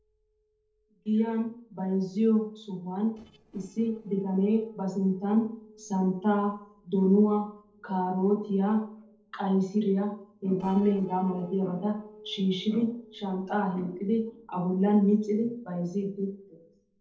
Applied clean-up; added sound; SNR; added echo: neural separator model SepFormer DNS4.